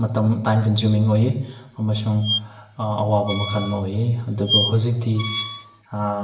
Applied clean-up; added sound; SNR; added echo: none; Squeak; 7 dB; reverberation time 0.8 s.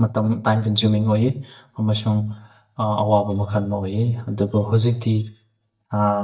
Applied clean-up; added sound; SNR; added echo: neural mask model DeepFilterNet 3.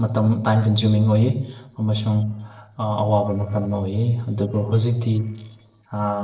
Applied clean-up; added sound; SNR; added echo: neural separator model SepFormer DNS4.